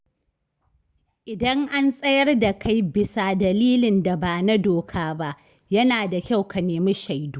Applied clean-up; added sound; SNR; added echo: none; none; none; none.